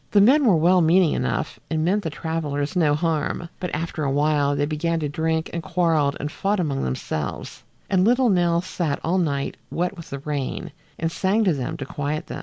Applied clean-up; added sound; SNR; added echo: none; none; none; none.